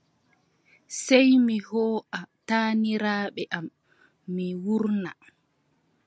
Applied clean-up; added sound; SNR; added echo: none; none; none; none.